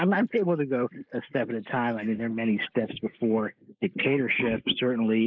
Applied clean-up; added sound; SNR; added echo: neural mask model Resemble Enhance denoiser.